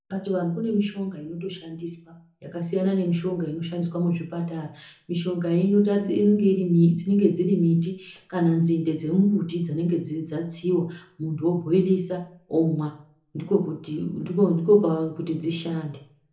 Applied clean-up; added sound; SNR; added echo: none; none; none; reverberation time 0.6 s.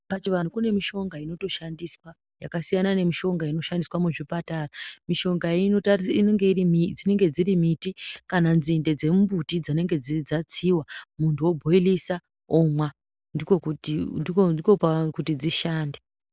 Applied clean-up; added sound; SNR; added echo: none; none; none; none.